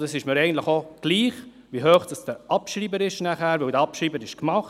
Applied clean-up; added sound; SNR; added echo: none; none; none; none.